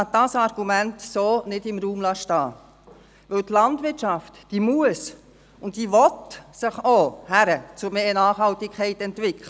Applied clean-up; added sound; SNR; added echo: none; none; none; none.